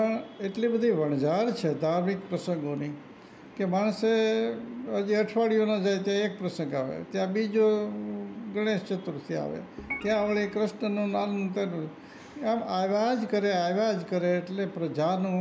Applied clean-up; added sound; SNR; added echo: none; Organ; 12 dB; none.